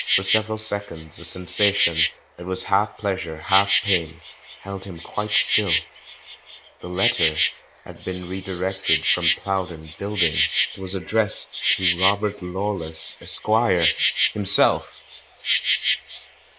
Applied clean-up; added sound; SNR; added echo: neural mask model Resemble Enhance denoiser.